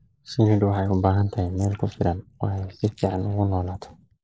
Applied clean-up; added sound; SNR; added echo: neural mask model Resemble Enhance denoiser.